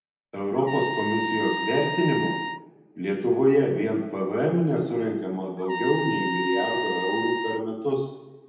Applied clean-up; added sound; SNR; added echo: none; Trumpet; 5 dB; reverberation time 0.9 s.